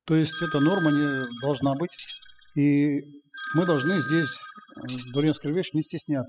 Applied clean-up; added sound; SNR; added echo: classical method spectral subtraction.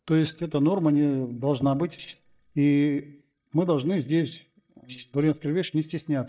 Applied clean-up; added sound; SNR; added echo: neural mask model DeepFilterNet 3.